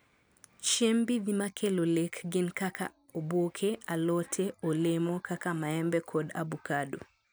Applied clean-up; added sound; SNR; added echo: none; none; none; none.